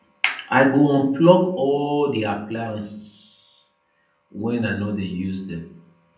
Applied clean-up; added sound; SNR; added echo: none; none; none; reverberation time 0.6 s.